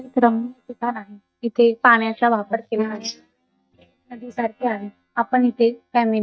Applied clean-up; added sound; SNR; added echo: neural mask model DeepFilterNet 3.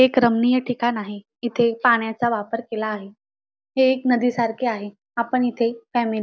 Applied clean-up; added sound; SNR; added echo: none; none; none; none.